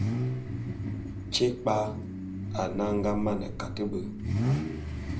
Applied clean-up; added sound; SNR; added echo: none; Idling / Accelerating, revving, vroom / Car; 0 dB; reverberation time 0.5 s.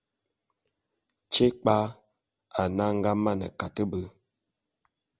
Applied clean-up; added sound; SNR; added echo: none; none; none; none.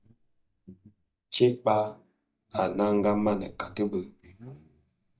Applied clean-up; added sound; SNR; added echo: neural mask model DeepFilterNet 3.